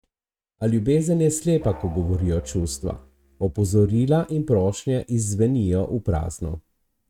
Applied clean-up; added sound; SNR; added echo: neural mask model RNNoise.